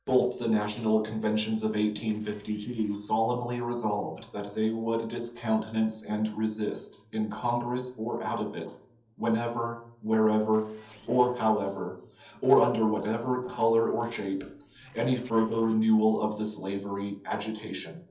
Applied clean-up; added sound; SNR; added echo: neural separator model SepFormer DNS4.